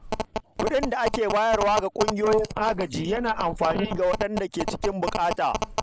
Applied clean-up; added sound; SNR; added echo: neural mask model Resemble Enhance denoiser.